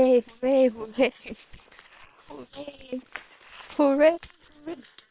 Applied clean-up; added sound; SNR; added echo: neural separator model SepFormer WHAM!.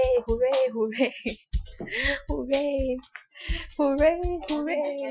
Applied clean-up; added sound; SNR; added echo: classical method Wiener filter.